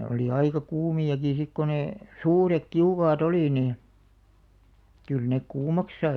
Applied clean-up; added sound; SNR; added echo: none; none; none; none.